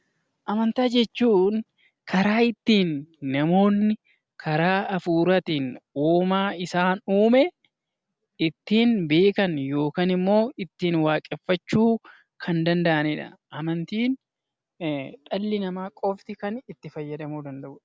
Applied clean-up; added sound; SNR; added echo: none; none; none; none.